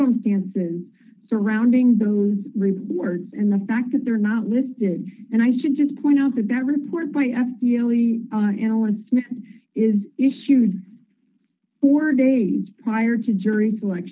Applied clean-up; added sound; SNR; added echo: none; none; none; none.